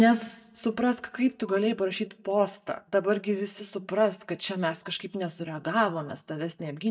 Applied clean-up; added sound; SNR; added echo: neural mask model DeepFilterNet 3.